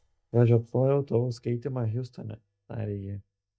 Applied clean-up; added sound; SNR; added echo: neural mask model DeepFilterNet 3.